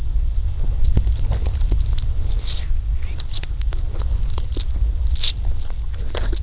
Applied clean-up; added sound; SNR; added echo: neural diffusion model UNIVERSE++.